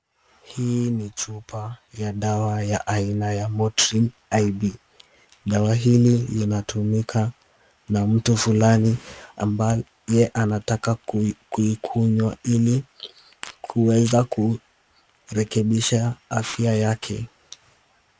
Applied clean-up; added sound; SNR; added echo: none; none; none; none.